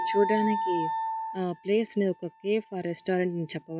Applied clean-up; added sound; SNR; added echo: classical method log-MMSE.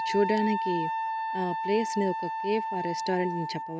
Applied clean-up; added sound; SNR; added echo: none; Wind instrument, woodwind instrument; 2 dB; none.